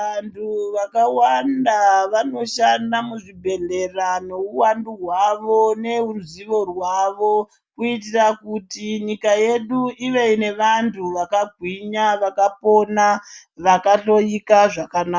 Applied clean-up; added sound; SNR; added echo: none; none; none; none.